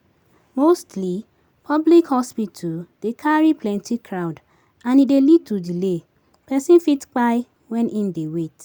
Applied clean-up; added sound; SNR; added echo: none; none; none; none.